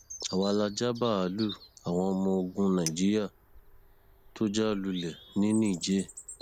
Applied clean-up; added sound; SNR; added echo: none; Bird vocalization, bird call, bird song + Chink, clink; 17 dB; none.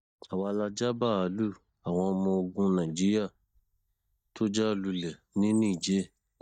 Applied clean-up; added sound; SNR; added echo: neural mask model DeepFilterNet 3.